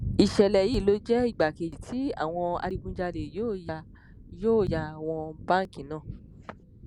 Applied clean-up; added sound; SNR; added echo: none; Thunder; 12 dB; none.